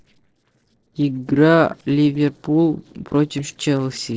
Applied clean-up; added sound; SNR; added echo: neural separator model SepFormer DNS4.